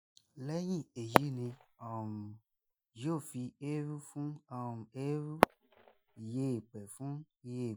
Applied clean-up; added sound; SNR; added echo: classical method Wiener filter.